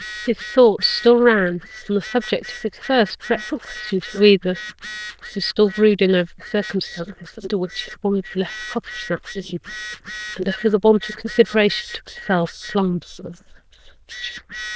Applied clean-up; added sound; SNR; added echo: neural diffusion model UNIVERSE++.